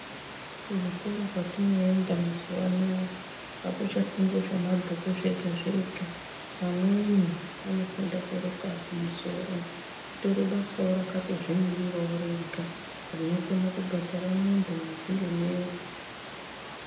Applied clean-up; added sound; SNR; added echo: none; Water; 11 dB; reverberation time 0.8 s.